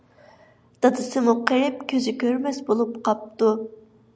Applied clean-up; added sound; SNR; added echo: none; none; none; none.